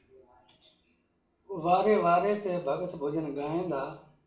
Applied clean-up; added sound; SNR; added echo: none; none; none; reverberation time 0.4 s.